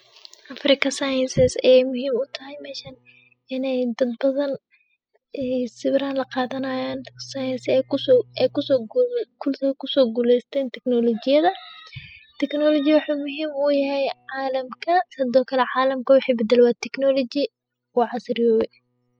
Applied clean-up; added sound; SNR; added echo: classical method spectral subtraction.